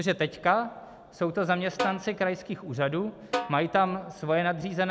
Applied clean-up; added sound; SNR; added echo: none; Snare drum; 9 dB; none.